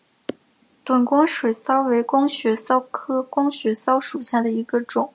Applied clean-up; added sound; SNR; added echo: none; none; none; none.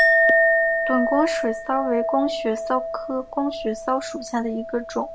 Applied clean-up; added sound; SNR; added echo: none; Chink, clink; -2 dB; none.